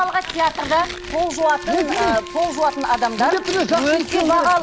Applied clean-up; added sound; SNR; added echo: none; Tearing + Wind instrument, woodwind instrument; 11 dB; none.